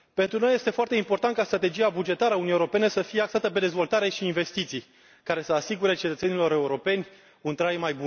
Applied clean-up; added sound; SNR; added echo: none; none; none; none.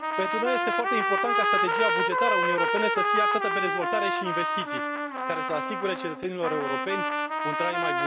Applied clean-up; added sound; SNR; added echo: none; Trumpet; -4 dB; none.